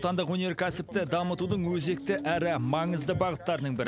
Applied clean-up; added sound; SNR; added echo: none; Car; 11 dB; none.